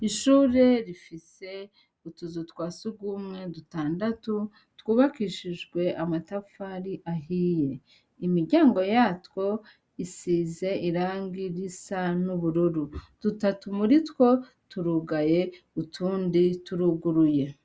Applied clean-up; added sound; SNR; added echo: none; none; none; none.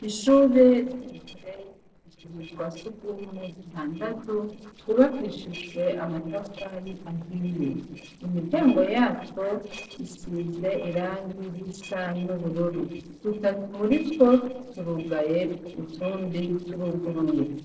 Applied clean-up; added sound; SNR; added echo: neural separator model SepFormer DNS4.